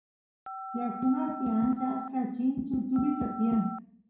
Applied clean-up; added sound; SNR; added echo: none; Telephone; 11 dB; reverberation time 0.6 s.